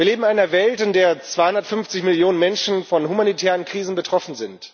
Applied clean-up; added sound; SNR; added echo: none; none; none; none.